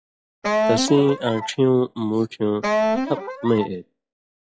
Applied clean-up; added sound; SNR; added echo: classical method log-MMSE.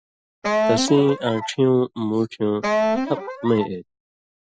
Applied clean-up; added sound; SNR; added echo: classical method Wiener filter.